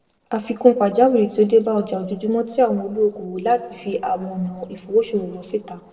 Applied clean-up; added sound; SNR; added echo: neural separator model SepFormer DNS4.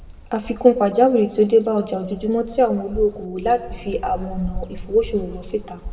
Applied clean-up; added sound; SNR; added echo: none; Bird vocalization, bird call, bird song; 14 dB; reverberation time 0.8 s.